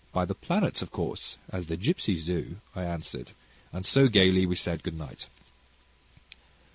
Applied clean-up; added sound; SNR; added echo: none; none; none; none.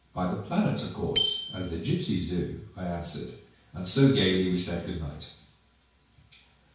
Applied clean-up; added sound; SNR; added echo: none; Bicycle bell; 11 dB; reverberation time 0.5 s.